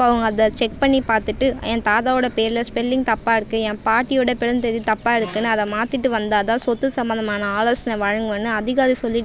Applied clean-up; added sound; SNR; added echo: none; none; none; none.